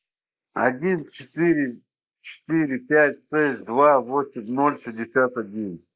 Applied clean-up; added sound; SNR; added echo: neural mask model Resemble Enhance denoiser.